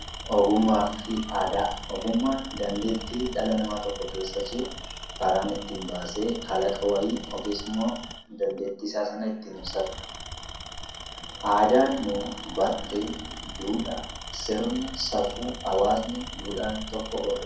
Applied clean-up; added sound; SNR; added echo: none; Tools; 11 dB; reverberation time 0.5 s.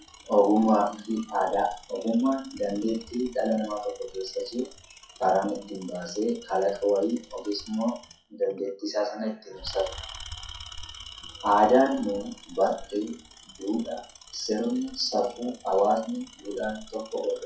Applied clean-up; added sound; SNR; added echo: classical method WPE with log-MMSE.